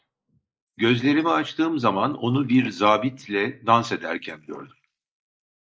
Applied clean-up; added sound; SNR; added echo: neural mask model Resemble Enhance denoiser.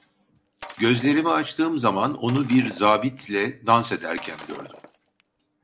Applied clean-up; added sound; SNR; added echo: none; Shatter; 19 dB; none.